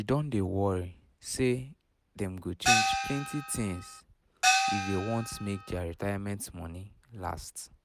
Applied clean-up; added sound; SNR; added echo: none; Gong; -4 dB; none.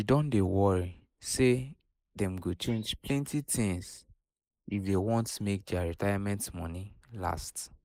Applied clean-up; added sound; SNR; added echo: neural mask model Resemble Enhance denoiser.